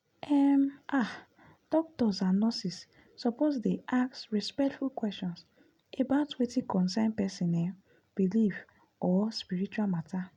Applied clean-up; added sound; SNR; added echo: none; none; none; none.